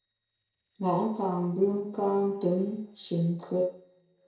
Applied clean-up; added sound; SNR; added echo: neural separator model SepFormer DNS4.